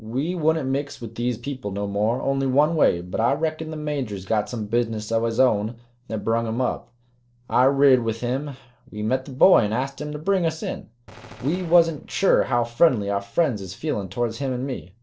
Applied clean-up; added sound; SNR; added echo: neural separator model SepFormer DNS4.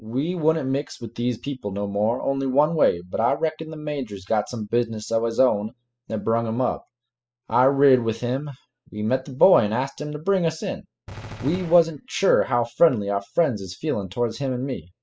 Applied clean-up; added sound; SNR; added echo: classical method spectral subtraction.